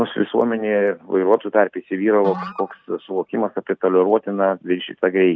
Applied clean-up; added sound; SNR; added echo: neural mask model RNNoise.